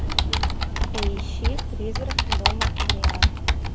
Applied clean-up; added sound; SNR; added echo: none; Computer keyboard; -5 dB; none.